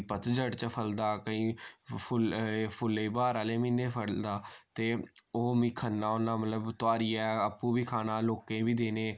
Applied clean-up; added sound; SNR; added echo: none; none; none; none.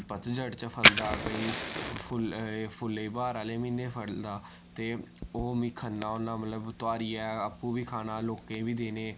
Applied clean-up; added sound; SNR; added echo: none; Fire; 1 dB; none.